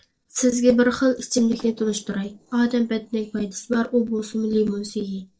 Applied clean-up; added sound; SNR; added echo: neural separator model SepFormer DNS4.